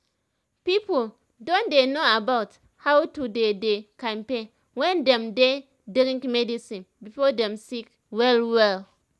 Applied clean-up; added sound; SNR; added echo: none; none; none; none.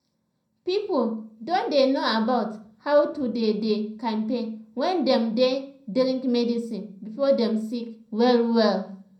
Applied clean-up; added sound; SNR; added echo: none; none; none; reverberation time 0.5 s.